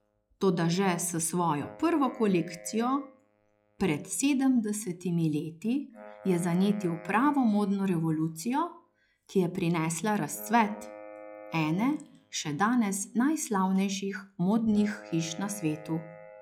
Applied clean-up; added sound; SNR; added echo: classical method log-MMSE.